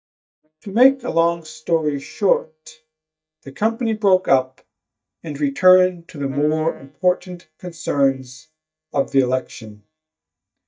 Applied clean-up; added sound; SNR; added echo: neural mask model DeepFilterNet 3.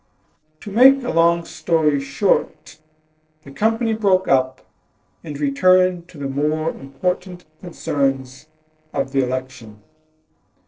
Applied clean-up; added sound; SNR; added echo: neural separator model SepFormer DNS4.